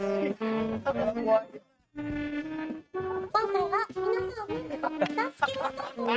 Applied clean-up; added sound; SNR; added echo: neural mask model RNNoise.